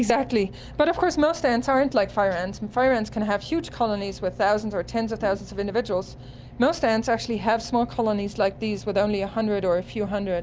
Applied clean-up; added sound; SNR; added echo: none; none; none; none.